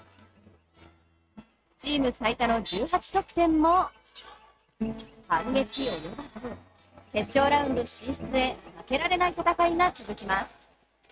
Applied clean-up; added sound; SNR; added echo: neural mask model RNNoise.